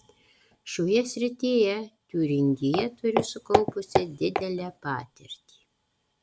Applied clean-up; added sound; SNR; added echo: none; Walk, footsteps; 1 dB; none.